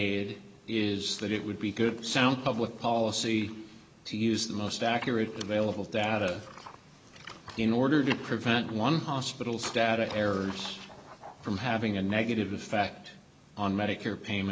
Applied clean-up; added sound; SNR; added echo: none; none; none; none.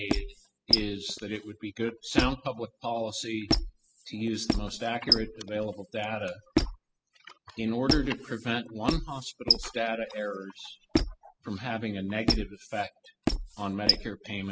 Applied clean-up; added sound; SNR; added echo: classical method spectral subtraction.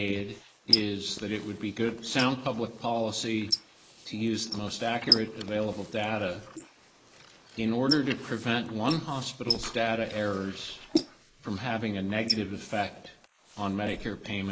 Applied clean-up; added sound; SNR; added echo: neural mask model Resemble Enhance denoiser.